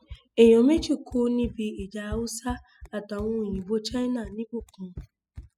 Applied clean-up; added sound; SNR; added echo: classical method spectral subtraction.